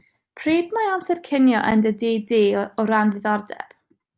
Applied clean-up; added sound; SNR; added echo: none; none; none; none.